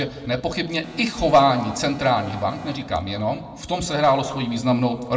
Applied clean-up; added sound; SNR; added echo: none; Alarm; 19 dB; reverberation time 1.4 s.